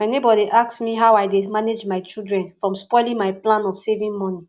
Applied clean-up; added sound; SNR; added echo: none; none; none; none.